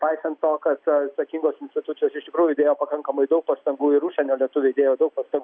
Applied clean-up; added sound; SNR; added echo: none; none; none; none.